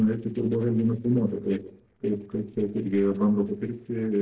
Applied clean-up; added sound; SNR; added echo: neural separator model SepFormer DNS4.